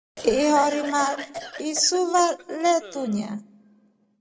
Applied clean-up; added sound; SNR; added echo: none; Cough; 14 dB; none.